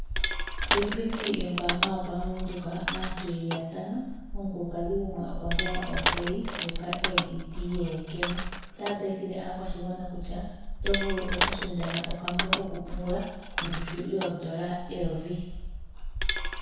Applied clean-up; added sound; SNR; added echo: none; Crushing; -3 dB; reverberation time 1.0 s.